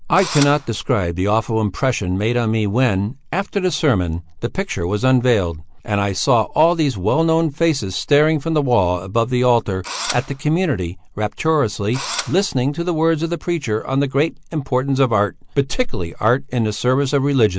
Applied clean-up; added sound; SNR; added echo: none; Engine / Drill; 10 dB; none.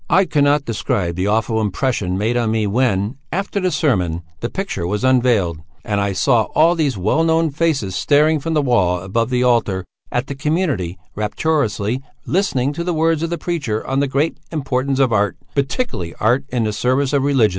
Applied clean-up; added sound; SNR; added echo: none; none; none; none.